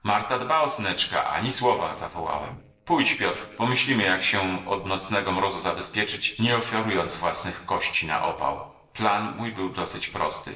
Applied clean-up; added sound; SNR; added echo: neural separator model SepFormer DNS4.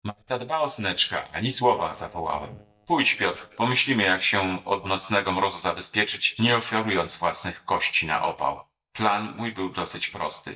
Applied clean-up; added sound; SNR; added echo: neural mask model DeepFilterNet 3.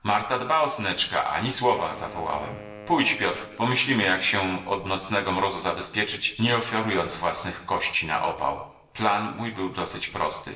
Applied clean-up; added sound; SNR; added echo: none; Wind instrument, woodwind instrument; 18 dB; reverberation time 0.9 s.